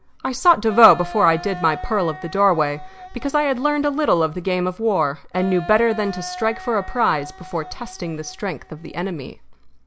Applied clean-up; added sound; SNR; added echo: none; Wind instrument, woodwind instrument; 17 dB; none.